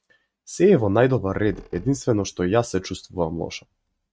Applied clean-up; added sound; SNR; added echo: neural mask model RNNoise.